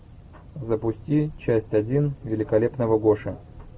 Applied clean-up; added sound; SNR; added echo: none; none; none; none.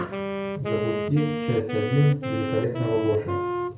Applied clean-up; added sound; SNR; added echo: none; Wind instrument, woodwind instrument; 4 dB; reverberation time 0.5 s.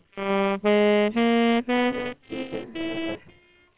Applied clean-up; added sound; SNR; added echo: neural separator model SepFormer WHAMR!.